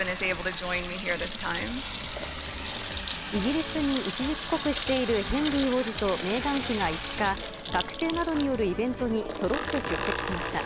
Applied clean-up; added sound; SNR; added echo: none; Sink (filling or washing) / Water tap, faucet; 4 dB; none.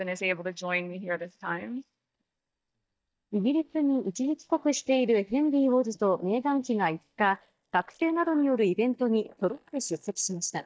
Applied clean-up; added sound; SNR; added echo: neural mask model DeepFilterNet 3.